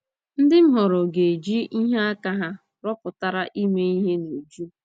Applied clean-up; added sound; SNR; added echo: none; none; none; none.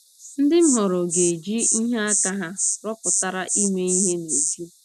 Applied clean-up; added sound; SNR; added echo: none; Insect; 2 dB; none.